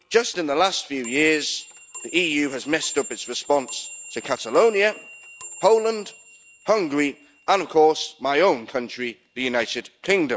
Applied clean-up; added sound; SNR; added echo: none; Clock; 18 dB; none.